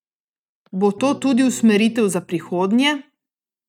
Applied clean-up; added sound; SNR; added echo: neural mask model RNNoise.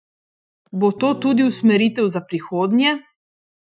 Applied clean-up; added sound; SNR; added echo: classical method Wiener filter.